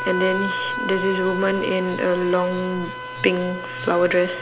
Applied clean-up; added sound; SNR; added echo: none; Wind instrument, woodwind instrument; 7 dB; none.